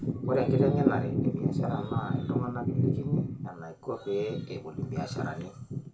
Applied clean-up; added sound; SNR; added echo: none; none; none; reverberation time 0.2 s.